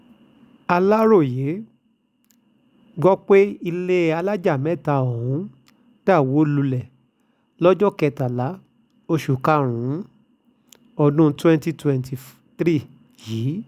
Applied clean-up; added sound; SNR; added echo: none; none; none; none.